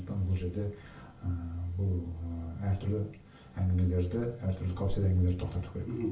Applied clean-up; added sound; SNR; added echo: none; none; none; reverberation time 0.4 s.